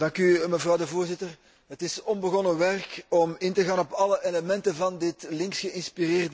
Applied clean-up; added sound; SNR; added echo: none; none; none; none.